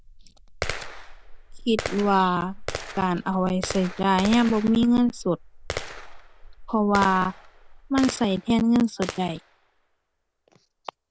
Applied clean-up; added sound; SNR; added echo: none; Gunshot, gunfire; 11 dB; none.